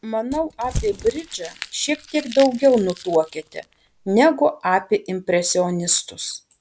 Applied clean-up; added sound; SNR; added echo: none; Crumpling, crinkling / Crushing; 14 dB; none.